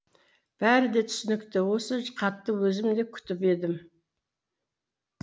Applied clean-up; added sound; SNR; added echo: none; none; none; none.